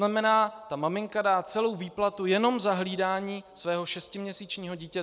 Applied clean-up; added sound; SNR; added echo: none; none; none; none.